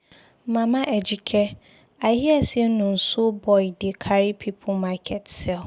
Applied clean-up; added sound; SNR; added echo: none; none; none; none.